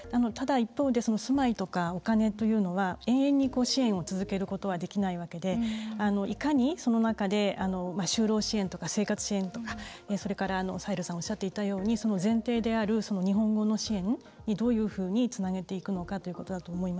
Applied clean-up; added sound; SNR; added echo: none; none; none; none.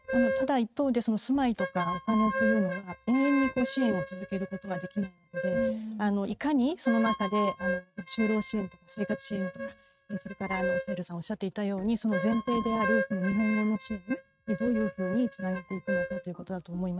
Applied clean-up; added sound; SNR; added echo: neural mask model RNNoise.